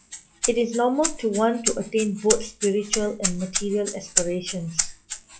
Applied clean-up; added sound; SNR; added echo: classical method log-MMSE.